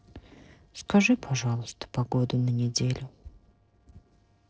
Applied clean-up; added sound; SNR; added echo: neural separator model SepFormer DNS4.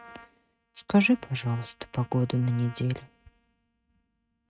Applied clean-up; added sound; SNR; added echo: neural mask model RNNoise.